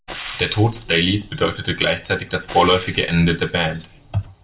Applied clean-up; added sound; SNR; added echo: none; Frying (food); 17 dB; reverberation time 0.2 s.